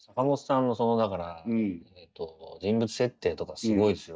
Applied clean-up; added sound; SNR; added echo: neural mask model DeepFilterNet 3.